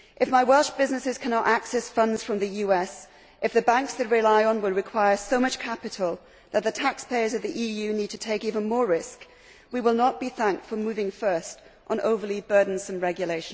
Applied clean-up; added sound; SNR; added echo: none; none; none; none.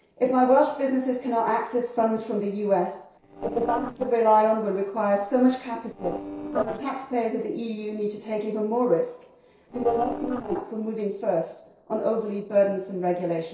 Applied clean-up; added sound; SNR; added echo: neural separator model SepFormer DNS4.